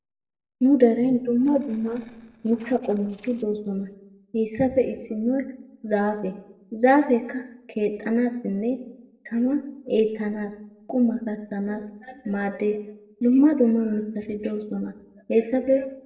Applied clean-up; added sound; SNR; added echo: neural separator model SepFormer DNS4.